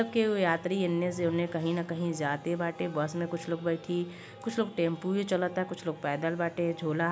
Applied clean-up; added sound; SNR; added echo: none; none; none; none.